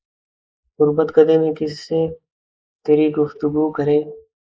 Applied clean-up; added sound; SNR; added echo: neural mask model Resemble Enhance denoiser.